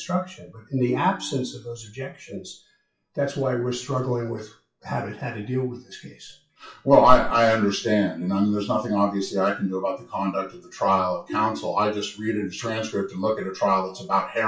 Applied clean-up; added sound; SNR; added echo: classical method WPE with log-MMSE.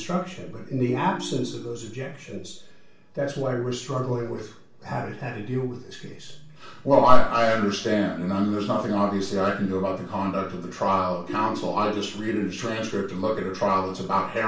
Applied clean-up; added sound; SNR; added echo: none; Ringtone; 14 dB; reverberation time 0.4 s.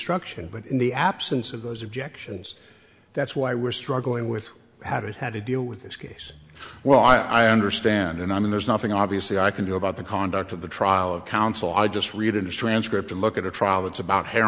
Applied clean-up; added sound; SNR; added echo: none; none; none; none.